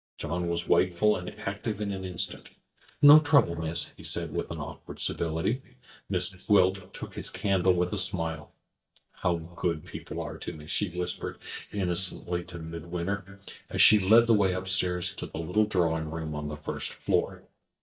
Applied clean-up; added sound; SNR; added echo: neural mask model DeepFilterNet 3.